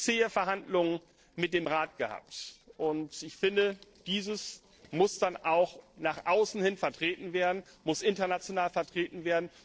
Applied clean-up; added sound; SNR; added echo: neural separator model SepFormer DNS4.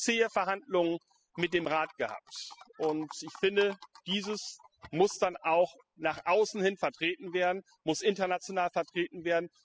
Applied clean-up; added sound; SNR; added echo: classical method spectral subtraction.